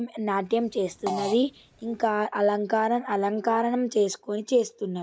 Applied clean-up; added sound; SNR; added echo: none; Fart; 12 dB; none.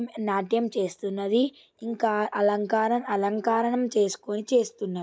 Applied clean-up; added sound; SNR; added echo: none; none; none; none.